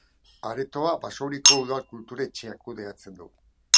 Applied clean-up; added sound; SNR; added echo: none; Chink, clink; -5 dB; none.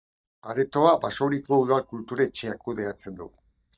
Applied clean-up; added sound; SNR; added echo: neural mask model DeepFilterNet 3.